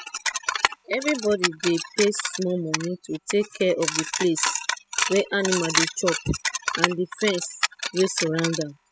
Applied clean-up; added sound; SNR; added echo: classical method spectral subtraction.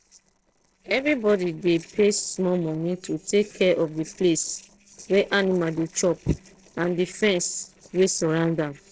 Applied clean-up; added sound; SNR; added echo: neural separator model SepFormer DNS4.